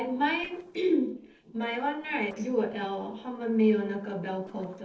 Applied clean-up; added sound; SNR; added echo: neural separator model SepFormer DNS4.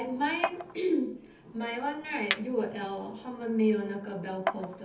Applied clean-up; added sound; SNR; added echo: none; Chink, clink; 1 dB; reverberation time 0.7 s.